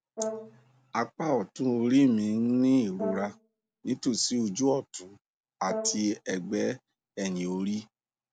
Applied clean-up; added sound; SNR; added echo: none; Brass instrument; 13 dB; none.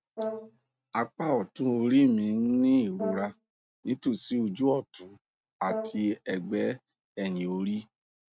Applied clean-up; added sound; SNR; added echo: neural mask model RNNoise.